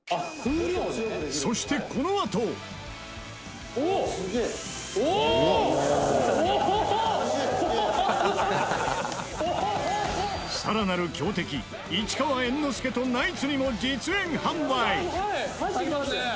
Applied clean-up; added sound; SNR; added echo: none; none; none; none.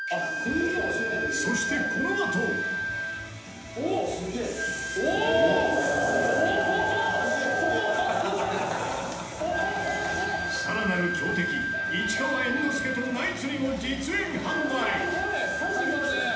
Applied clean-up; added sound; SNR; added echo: none; Wind instrument, woodwind instrument; 3 dB; reverberation time 0.9 s.